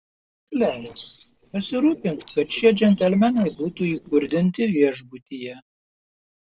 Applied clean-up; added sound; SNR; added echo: neural separator model SepFormer DNS4.